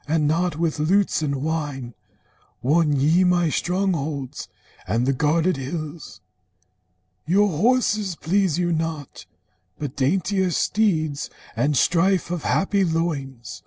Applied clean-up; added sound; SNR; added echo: none; none; none; none.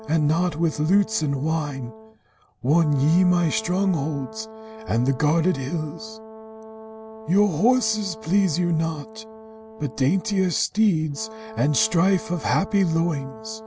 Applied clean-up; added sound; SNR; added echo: none; Brass instrument; 16 dB; none.